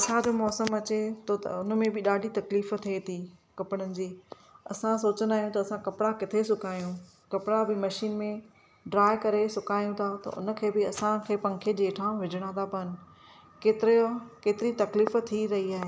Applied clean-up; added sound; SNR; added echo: none; Bell; 19 dB; none.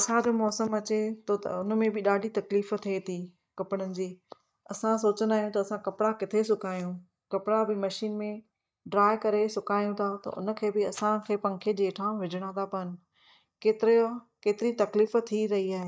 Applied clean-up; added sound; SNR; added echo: neural mask model DeepFilterNet 3.